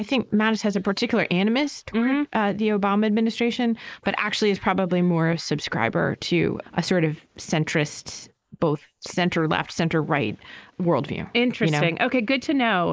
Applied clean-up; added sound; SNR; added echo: neural mask model Resemble Enhance denoiser.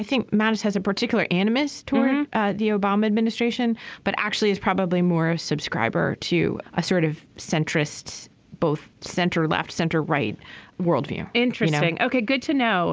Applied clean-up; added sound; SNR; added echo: none; none; none; none.